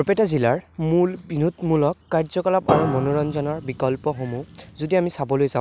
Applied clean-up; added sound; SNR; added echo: none; Piano; 7 dB; none.